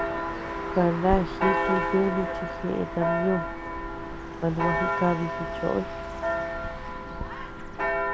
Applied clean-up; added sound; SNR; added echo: none; Church bell; 0 dB; none.